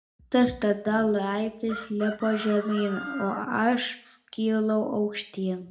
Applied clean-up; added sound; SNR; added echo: none; Chicken, rooster; 13 dB; reverberation time 0.4 s.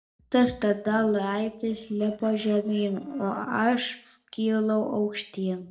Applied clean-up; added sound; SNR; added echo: neural separator model SepFormer DNS4.